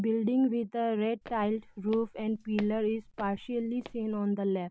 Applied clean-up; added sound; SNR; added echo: none; Walk, footsteps; 18 dB; none.